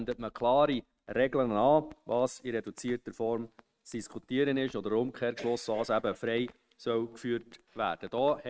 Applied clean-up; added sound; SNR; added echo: neural mask model RNNoise.